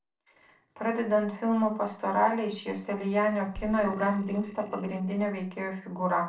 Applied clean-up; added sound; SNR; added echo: neural separator model SepFormer DNS4.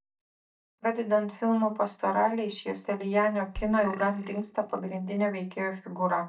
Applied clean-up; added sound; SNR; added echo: neural mask model DeepFilterNet 3.